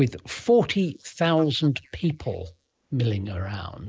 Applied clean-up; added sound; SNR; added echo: neural mask model Resemble Enhance denoiser.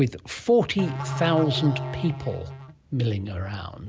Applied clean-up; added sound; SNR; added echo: none; Musical instrument; 6 dB; none.